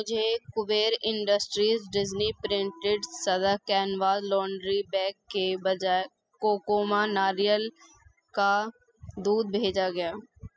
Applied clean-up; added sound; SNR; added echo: classical method spectral subtraction.